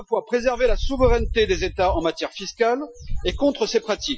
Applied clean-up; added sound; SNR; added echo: classical method Wiener filter.